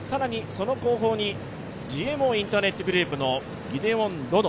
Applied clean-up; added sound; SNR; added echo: none; none; none; none.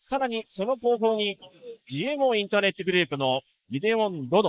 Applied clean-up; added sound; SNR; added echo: neural mask model Resemble Enhance denoiser.